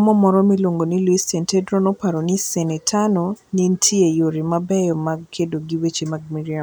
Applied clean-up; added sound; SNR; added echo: none; none; none; none.